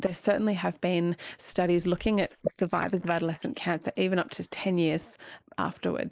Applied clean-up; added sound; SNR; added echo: neural mask model Resemble Enhance denoiser.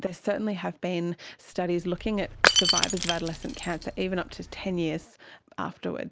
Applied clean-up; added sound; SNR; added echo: none; Shatter / Crushing; -2 dB; none.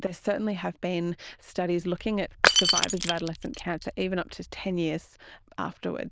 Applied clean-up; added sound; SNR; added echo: neural diffusion model UNIVERSE++.